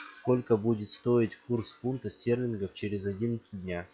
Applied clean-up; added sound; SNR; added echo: classical method log-MMSE.